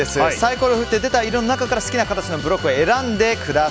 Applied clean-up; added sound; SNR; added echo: none; Bowed string instrument; 17 dB; none.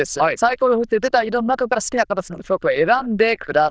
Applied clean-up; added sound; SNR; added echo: neural diffusion model UNIVERSE++.